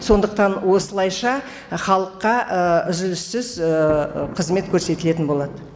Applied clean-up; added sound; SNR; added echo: none; Thunder; 18 dB; none.